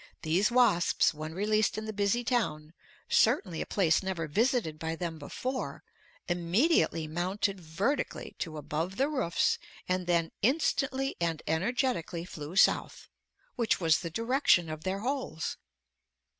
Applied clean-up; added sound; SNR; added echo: none; none; none; none.